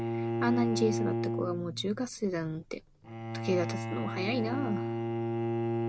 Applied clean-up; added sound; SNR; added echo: none; Bowed string instrument; 0 dB; none.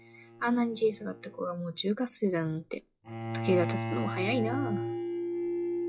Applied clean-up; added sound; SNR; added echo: classical method log-MMSE.